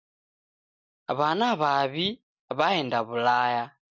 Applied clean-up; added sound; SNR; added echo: none; none; none; none.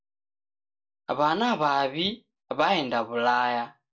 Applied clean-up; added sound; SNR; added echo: none; none; none; reverberation time 0.2 s.